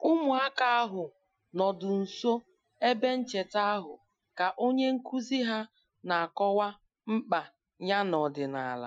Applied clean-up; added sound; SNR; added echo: classical method Wiener filter.